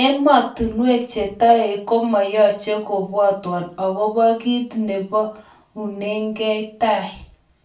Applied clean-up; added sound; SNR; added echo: none; none; none; reverberation time 0.4 s.